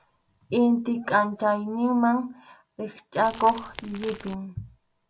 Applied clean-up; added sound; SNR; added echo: none; Crumpling, crinkling / Crackle; 15 dB; none.